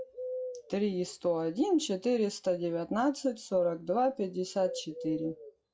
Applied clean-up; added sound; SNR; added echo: classical method log-MMSE.